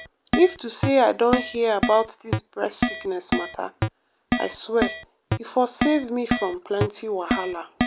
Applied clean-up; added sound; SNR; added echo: none; Keyboard (musical); 4 dB; none.